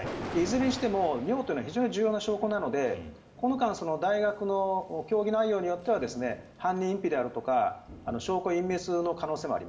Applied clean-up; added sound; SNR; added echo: none; Thunder; 16 dB; reverberation time 0.6 s.